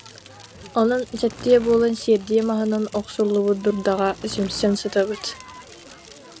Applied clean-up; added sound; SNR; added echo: none; Crackle + Insect; 19 dB; none.